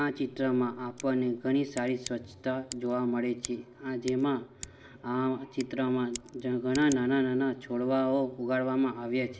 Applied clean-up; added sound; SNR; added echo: none; Scissors; 20 dB; reverberation time 1.6 s.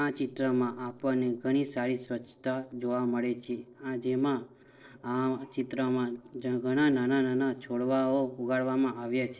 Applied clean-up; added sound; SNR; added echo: neural separator model SepFormer DNS4.